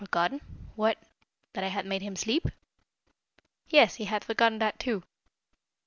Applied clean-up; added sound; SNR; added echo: none; none; none; none.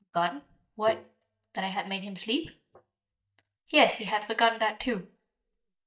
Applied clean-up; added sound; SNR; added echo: neural mask model DeepFilterNet 3.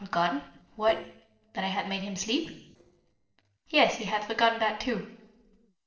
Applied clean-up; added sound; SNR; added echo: neural separator model SepFormer DNS4.